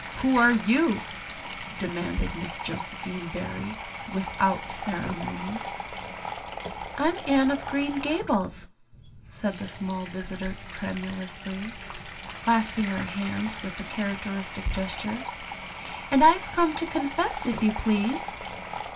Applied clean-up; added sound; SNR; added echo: none; Sink (filling or washing) / Water tap, faucet; 8 dB; reverberation time 0.2 s.